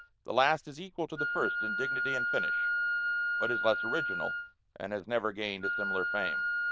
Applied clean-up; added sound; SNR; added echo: neural diffusion model UNIVERSE++.